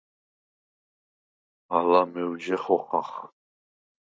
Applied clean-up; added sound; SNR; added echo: neural mask model DeepFilterNet 3.